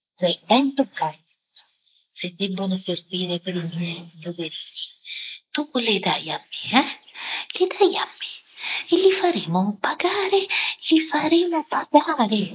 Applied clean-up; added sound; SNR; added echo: neural mask model Resemble Enhance denoiser.